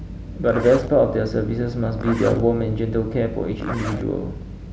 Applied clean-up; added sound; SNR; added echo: none; Zipper (clothing); 15 dB; none.